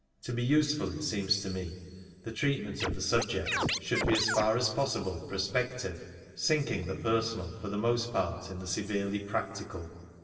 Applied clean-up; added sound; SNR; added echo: none; Scratching (performance technique); 1 dB; reverberation time 2.3 s.